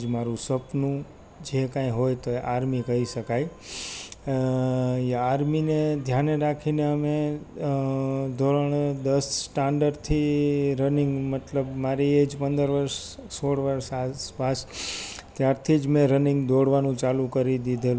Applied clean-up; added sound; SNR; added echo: none; none; none; none.